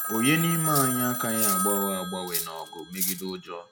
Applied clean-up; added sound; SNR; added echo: none; Telephone + Cutlery, silverware; 1 dB; none.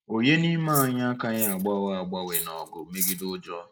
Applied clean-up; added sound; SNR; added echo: neural mask model Resemble Enhance denoiser.